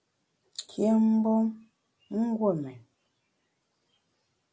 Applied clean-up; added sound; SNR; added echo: none; none; none; none.